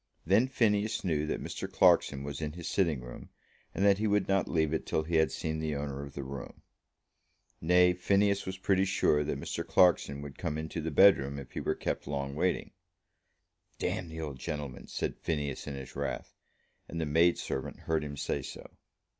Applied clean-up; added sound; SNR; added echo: none; none; none; none.